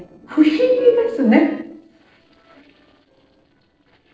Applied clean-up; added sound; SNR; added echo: neural separator model SepFormer DNS4.